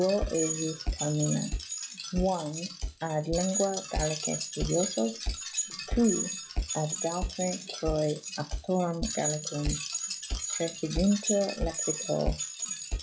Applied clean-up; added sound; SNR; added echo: classical method log-MMSE.